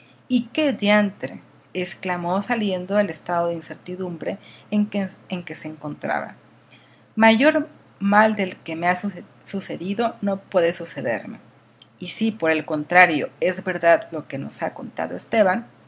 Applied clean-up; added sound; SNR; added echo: none; none; none; none.